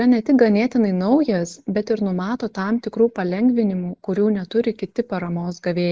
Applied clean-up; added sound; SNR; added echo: neural mask model Resemble Enhance denoiser.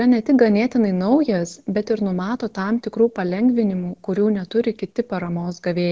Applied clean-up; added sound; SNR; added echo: none; none; none; none.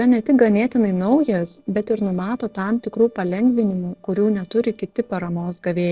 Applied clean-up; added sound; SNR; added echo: neural separator model SepFormer DNS4.